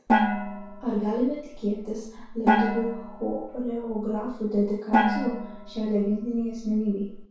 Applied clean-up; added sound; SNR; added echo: none; Gong; 0 dB; reverberation time 0.6 s.